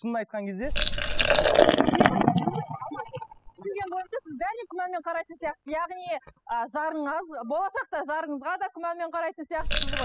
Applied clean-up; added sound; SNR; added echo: classical method spectral subtraction.